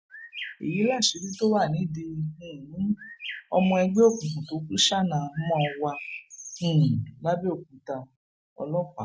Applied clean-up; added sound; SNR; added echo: none; Bird; 14 dB; none.